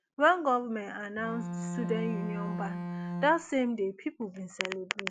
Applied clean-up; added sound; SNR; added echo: none; Bowed string instrument; 4 dB; none.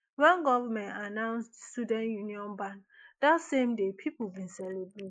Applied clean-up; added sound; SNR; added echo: neural mask model Resemble Enhance denoiser.